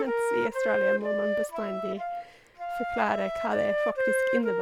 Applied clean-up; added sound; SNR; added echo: none; Wind instrument, woodwind instrument; -4 dB; none.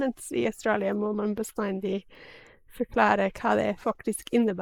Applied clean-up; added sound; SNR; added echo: neural mask model Resemble Enhance denoiser.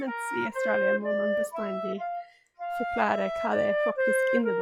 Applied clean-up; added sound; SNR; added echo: classical method log-MMSE.